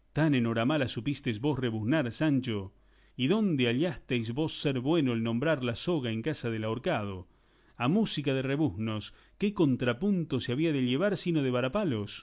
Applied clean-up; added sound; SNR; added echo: none; none; none; none.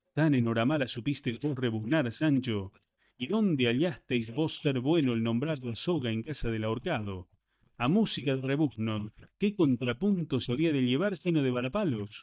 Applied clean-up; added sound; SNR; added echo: neural mask model DeepFilterNet 3.